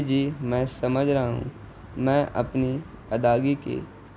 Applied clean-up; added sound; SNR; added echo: none; none; none; none.